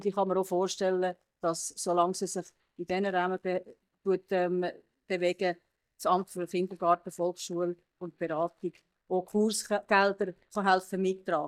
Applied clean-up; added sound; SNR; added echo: neural mask model DeepFilterNet 3.